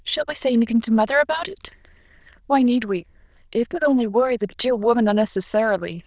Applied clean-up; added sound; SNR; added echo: neural diffusion model UNIVERSE++.